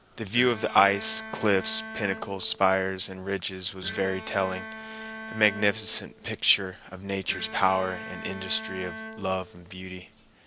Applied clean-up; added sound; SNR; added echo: none; Bowed string instrument; 13 dB; none.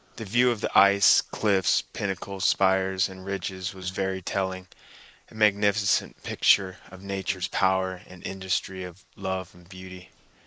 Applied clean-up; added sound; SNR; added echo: neural mask model Resemble Enhance denoiser.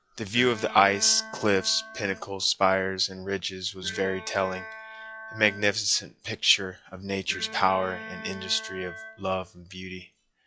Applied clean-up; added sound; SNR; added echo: classical method log-MMSE.